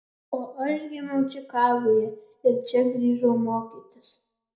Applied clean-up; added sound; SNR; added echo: none; none; none; reverberation time 0.5 s.